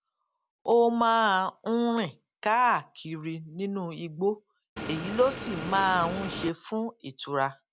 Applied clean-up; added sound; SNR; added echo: none; Motor vehicle (road) / Engine; 8 dB; none.